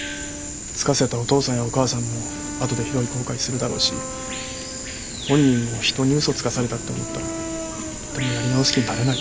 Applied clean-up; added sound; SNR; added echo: none; Brass instrument + Bird vocalization, bird call, bird song; 7 dB; none.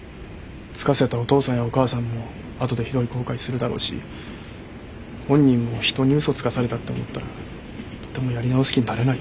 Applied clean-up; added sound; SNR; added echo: none; none; none; none.